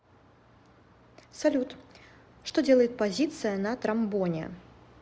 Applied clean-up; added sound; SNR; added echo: none; none; none; none.